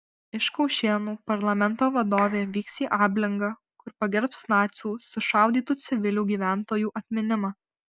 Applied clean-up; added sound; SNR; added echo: none; Clapping; 16 dB; none.